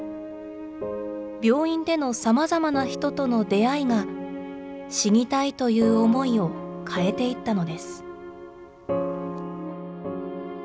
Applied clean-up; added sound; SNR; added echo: none; none; none; none.